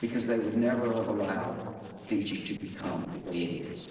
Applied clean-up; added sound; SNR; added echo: neural separator model SepFormer DNS4.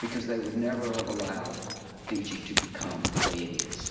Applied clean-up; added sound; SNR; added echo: none; Zipper (clothing); 2 dB; reverberation time 2.7 s.